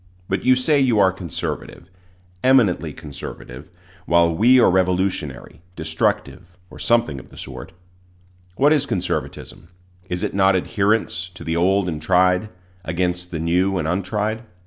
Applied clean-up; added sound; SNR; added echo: none; none; none; none.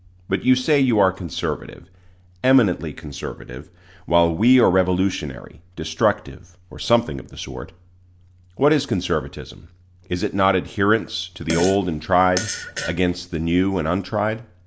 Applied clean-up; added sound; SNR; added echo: none; Fart; 9 dB; none.